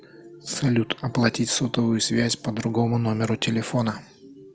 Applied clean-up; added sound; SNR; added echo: none; none; none; none.